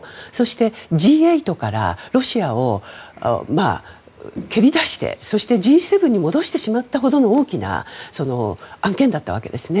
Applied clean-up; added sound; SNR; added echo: none; none; none; none.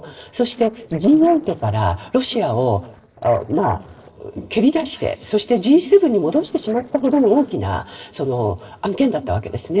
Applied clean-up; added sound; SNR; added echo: neural separator model SepFormer DNS4.